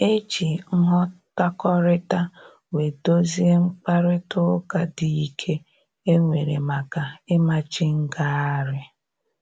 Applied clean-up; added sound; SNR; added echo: none; none; none; none.